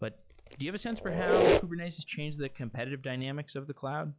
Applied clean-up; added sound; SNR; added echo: classical method log-MMSE.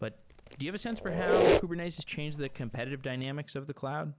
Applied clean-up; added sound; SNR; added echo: none; Squeak; -5 dB; none.